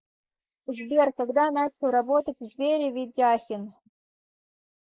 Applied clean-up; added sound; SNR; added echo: neural mask model Resemble Enhance denoiser.